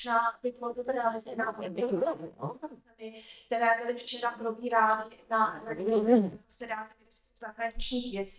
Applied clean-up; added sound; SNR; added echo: neural mask model DeepFilterNet 3.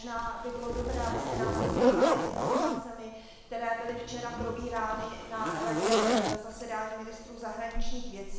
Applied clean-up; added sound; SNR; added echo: none; Zipper (clothing); -4 dB; reverberation time 0.9 s.